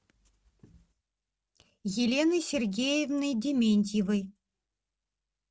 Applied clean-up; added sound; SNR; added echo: none; none; none; none.